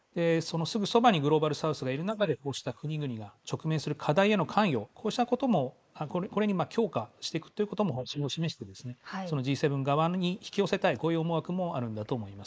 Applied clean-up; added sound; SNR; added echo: neural mask model Resemble Enhance denoiser.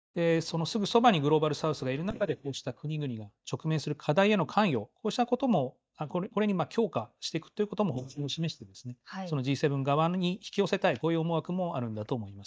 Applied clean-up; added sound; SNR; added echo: neural mask model DeepFilterNet 3.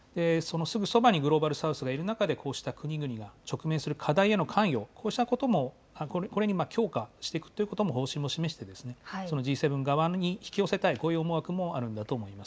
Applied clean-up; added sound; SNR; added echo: none; none; none; none.